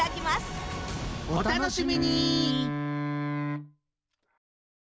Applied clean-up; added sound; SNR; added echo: none; Wind instrument, woodwind instrument; 3 dB; none.